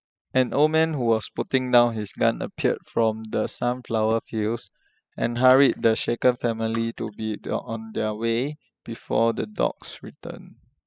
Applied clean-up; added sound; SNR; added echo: classical method spectral subtraction.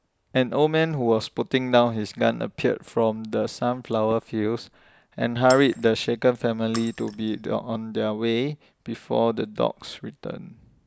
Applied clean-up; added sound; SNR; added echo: none; Shatter; 17 dB; none.